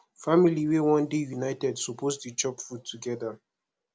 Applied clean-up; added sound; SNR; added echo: none; none; none; none.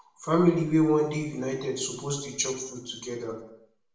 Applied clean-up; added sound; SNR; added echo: none; none; none; reverberation time 0.7 s.